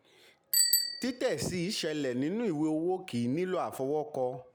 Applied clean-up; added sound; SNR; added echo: none; Bicycle bell; 2 dB; none.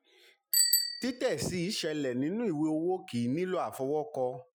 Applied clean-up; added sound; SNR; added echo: classical method Wiener filter.